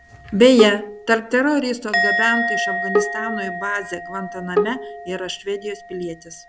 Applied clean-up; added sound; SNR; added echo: none; Bowed string instrument + Musical instrument; 4 dB; none.